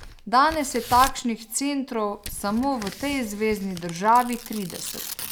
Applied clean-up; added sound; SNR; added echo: none; Tearing; 13 dB; none.